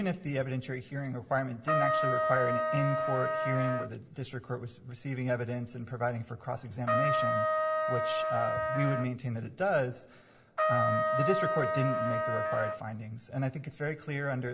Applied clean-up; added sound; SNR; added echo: none; Trumpet; -3 dB; reverberation time 0.5 s.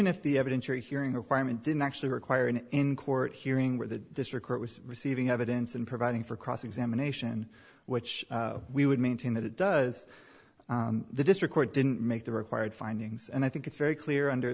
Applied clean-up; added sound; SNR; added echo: none; none; none; none.